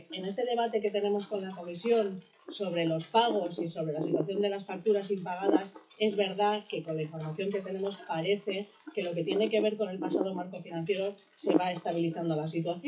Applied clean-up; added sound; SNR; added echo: classical method WPE with log-MMSE.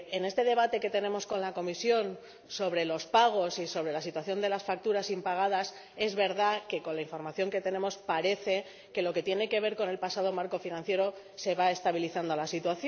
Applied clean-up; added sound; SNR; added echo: none; none; none; none.